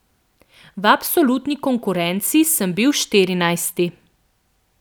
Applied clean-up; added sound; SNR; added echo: none; none; none; none.